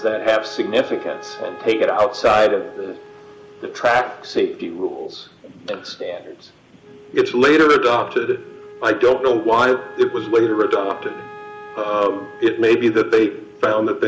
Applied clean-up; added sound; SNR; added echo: none; Wind instrument, woodwind instrument; 20 dB; none.